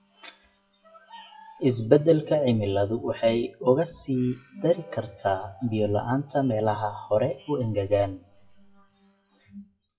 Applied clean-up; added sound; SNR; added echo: classical method WPE with log-MMSE.